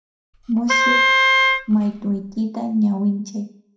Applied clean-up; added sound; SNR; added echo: none; Wind instrument, woodwind instrument; -4 dB; reverberation time 0.4 s.